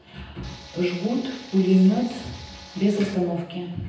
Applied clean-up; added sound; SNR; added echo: none; Tools; 19 dB; reverberation time 0.9 s.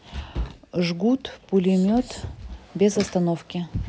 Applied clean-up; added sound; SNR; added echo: none; none; none; none.